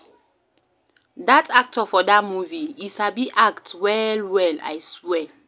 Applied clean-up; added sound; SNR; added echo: none; none; none; none.